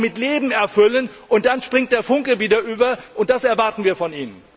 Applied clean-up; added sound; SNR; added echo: none; none; none; none.